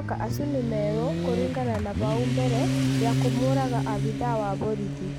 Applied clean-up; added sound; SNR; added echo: none; Motorcycle; -3 dB; none.